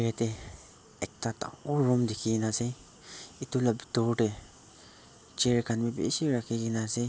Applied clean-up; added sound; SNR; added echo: none; none; none; none.